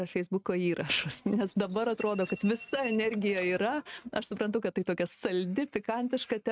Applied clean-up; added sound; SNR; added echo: neural mask model RNNoise.